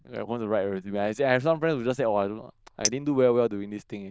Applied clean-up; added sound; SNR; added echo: neural diffusion model UNIVERSE++.